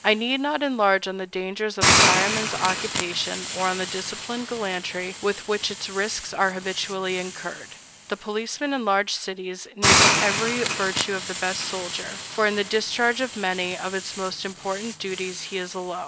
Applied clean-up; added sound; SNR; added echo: none; Hiss; 1 dB; none.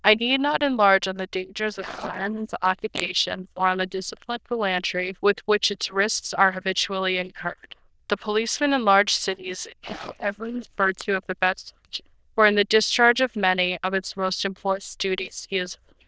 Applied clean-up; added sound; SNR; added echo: neural diffusion model UNIVERSE++.